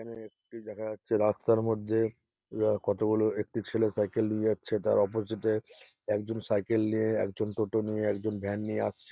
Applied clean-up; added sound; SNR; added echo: none; none; none; none.